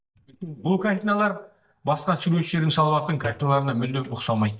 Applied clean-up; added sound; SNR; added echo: neural mask model DeepFilterNet 3.